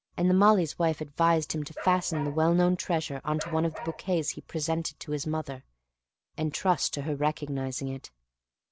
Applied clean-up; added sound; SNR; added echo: none; Bark; 14 dB; none.